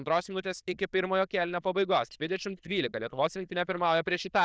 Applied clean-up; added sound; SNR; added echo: neural diffusion model UNIVERSE++.